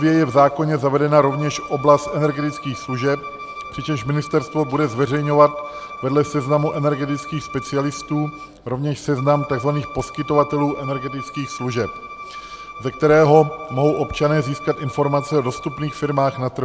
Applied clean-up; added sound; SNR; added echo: none; Bowed string instrument; 14 dB; none.